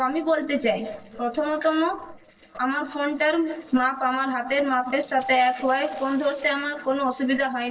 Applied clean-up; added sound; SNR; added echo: neural separator model SepFormer DNS4.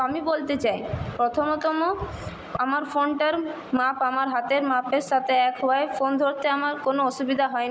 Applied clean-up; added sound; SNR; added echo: none; none; none; none.